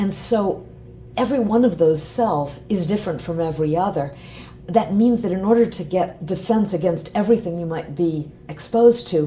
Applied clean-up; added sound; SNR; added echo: none; none; none; reverberation time 0.4 s.